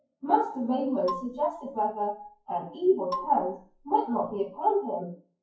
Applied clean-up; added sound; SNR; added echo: classical method WPE with log-MMSE.